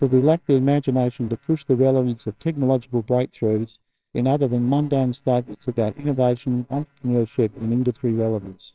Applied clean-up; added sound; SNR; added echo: neural separator model SepFormer WHAMR!.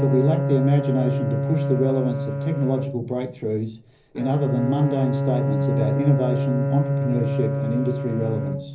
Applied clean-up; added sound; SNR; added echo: none; Bowed string instrument; 0 dB; reverberation time 0.5 s.